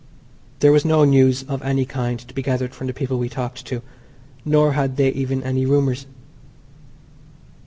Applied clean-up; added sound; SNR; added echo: none; none; none; none.